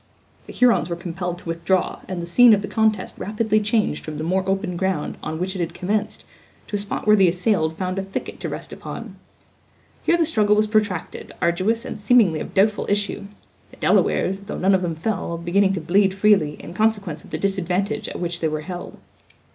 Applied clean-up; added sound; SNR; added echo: none; none; none; none.